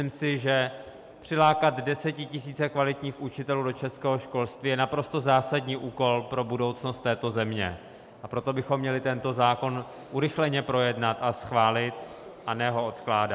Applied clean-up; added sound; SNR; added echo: none; none; none; none.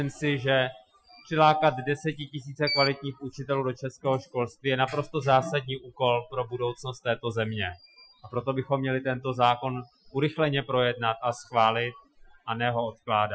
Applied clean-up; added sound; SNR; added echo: classical method Wiener filter.